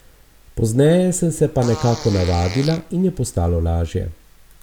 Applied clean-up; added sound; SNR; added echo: none; Fart; 16 dB; none.